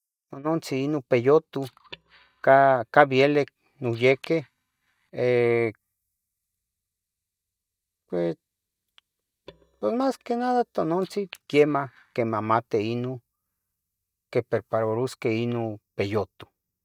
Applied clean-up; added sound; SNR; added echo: neural mask model DeepFilterNet 3.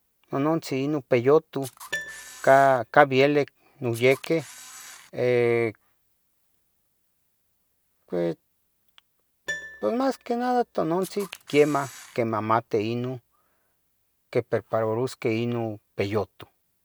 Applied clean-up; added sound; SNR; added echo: none; Piano + Camera; 20 dB; none.